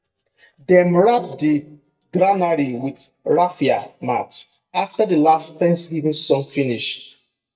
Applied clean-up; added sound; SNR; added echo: neural mask model DeepFilterNet 3.